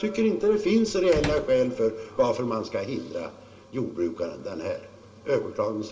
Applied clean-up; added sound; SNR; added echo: none; Slam; 11 dB; reverberation time 0.2 s.